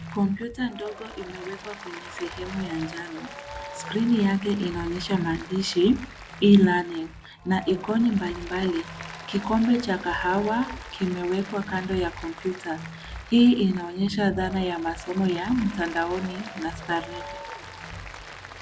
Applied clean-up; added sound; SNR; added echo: none; Applause; 16 dB; none.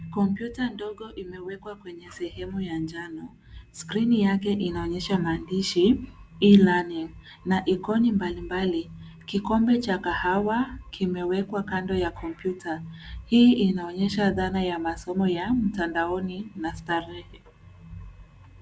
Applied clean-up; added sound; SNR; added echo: none; none; none; none.